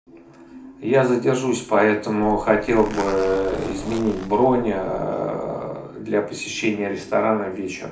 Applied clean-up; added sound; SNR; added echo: none; Zipper (clothing); 13 dB; reverberation time 0.4 s.